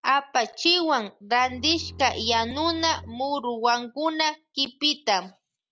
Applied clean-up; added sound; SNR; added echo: none; Bowed string instrument; 17 dB; none.